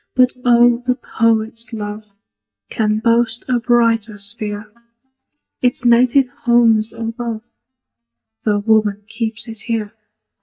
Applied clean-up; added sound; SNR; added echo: neural mask model DeepFilterNet 3.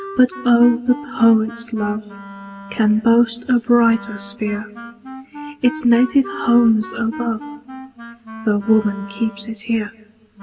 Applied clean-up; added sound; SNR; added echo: none; Wind instrument, woodwind instrument; 16 dB; reverberation time 1.3 s.